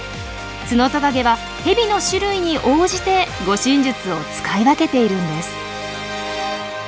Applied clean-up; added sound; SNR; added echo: none; none; none; none.